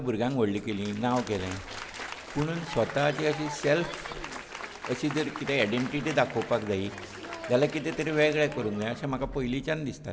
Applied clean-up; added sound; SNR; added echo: none; Applause; 12 dB; none.